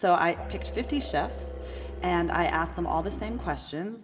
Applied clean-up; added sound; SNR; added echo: none; Musical instrument; 8 dB; reverberation time 2.8 s.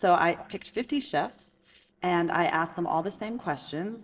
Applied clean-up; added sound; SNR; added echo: neural separator model SepFormer DNS4.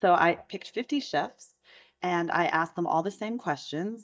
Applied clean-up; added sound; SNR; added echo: neural mask model DeepFilterNet 3.